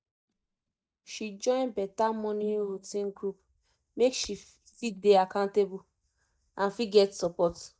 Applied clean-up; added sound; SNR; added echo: neural mask model DeepFilterNet 3.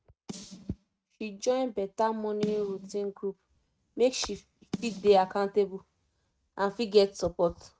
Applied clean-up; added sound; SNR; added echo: neural mask model RNNoise.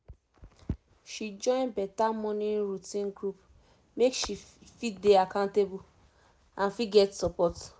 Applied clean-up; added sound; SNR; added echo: none; none; none; none.